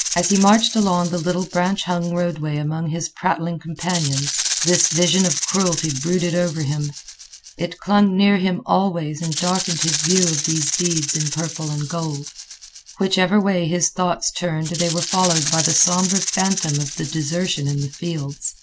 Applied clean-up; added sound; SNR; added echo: none; Rattle (instrument); 6 dB; none.